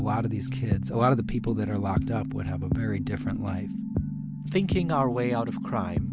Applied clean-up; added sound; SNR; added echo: none; none; none; none.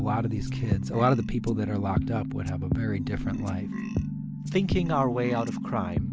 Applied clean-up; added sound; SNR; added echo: none; Burping, eructation; 16 dB; none.